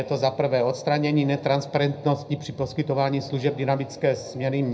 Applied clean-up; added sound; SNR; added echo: none; none; none; reverberation time 0.5 s.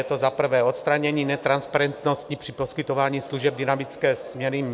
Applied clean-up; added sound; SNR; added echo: none; none; none; none.